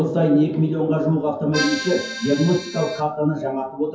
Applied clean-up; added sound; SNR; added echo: classical method WPE with log-MMSE.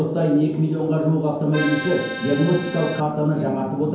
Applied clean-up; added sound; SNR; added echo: none; Accordion; 7 dB; reverberation time 0.9 s.